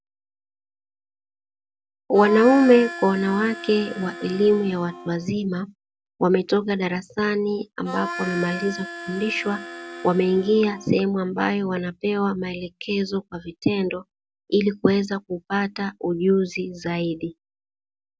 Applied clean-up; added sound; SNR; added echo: none; Harmonica; 11 dB; none.